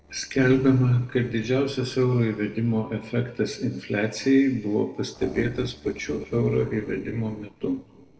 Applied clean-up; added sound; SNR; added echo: neural separator model SepFormer DNS4.